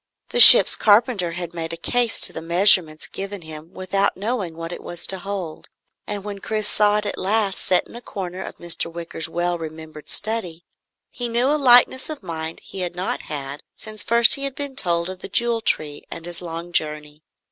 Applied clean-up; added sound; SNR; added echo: none; none; none; none.